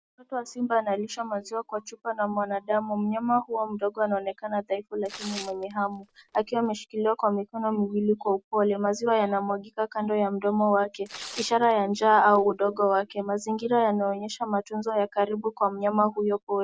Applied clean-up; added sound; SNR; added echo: none; Tearing; 18 dB; none.